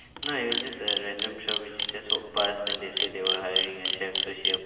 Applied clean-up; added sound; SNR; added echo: none; Camera; -3 dB; reverberation time 2.3 s.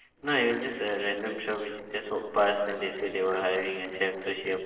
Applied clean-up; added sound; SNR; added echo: neural separator model SepFormer DNS4.